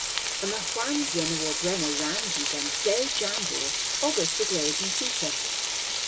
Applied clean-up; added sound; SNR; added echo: none; Frying (food); -3 dB; none.